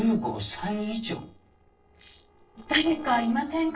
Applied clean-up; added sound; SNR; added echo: neural separator model SepFormer DNS4.